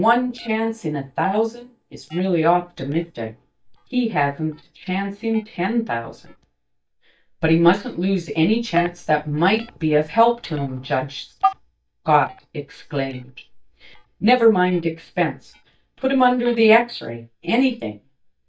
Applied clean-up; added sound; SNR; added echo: neural mask model DeepFilterNet 3.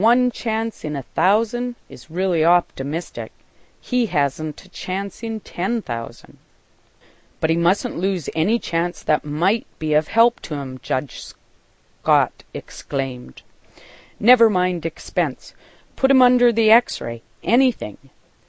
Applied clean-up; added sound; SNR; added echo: none; none; none; none.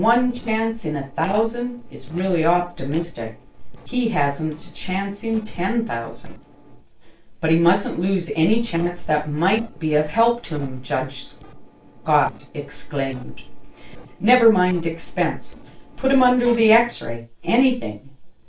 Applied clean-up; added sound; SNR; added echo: neural separator model SepFormer DNS4.